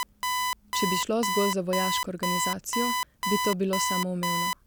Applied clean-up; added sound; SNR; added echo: none; Alarm; -1 dB; none.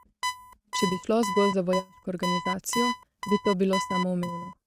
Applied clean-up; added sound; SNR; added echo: neural mask model RNNoise.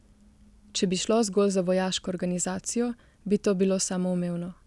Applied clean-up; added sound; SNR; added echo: none; none; none; none.